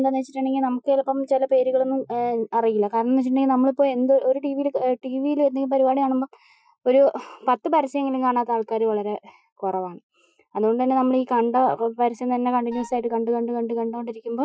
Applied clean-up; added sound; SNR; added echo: classical method Wiener filter.